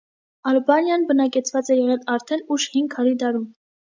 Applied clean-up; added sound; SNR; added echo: none; none; none; none.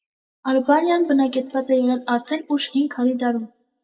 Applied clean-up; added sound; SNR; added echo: neural mask model DeepFilterNet 3.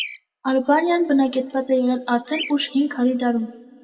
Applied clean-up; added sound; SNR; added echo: none; Bird vocalization, bird call, bird song; 17 dB; reverberation time 1.7 s.